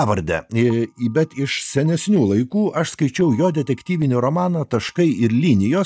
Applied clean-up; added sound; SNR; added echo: neural mask model DeepFilterNet 3.